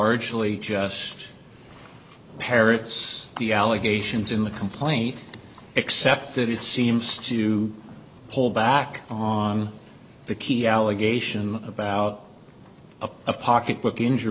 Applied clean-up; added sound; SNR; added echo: none; none; none; none.